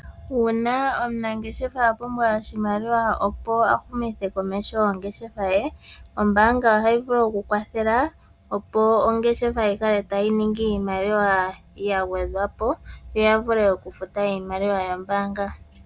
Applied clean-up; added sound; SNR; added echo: none; none; none; none.